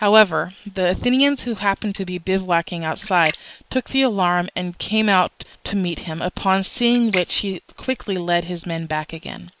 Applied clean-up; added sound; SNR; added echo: neural mask model Resemble Enhance denoiser.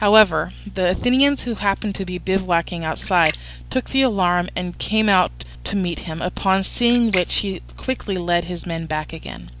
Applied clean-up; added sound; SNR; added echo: none; Splash, splatter; 14 dB; none.